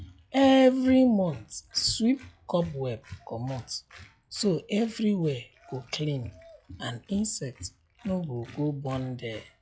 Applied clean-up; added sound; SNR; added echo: classical method log-MMSE.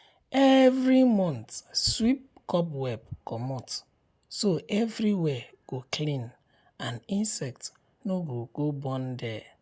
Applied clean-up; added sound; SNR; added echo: none; none; none; none.